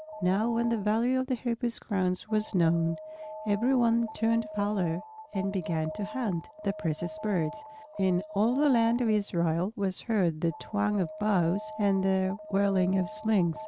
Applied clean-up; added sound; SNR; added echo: none; Alarm; 15 dB; none.